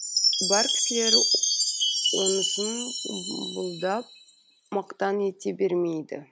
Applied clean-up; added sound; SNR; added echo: none; Chime; -2 dB; none.